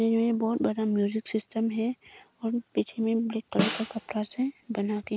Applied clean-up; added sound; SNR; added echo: none; Snare drum; 5 dB; none.